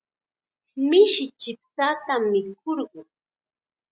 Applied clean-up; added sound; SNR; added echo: none; none; none; none.